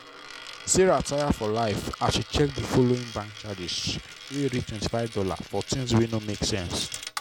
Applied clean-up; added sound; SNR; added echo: none; Coin (dropping); 15 dB; none.